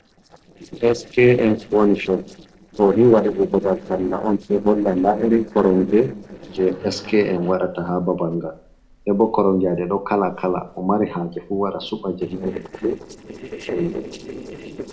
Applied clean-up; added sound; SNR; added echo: neural separator model SepFormer DNS4.